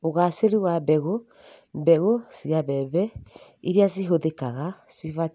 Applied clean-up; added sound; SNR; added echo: none; none; none; none.